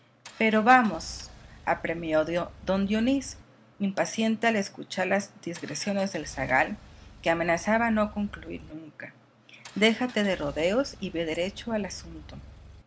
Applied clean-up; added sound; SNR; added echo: none; Engine; 20 dB; none.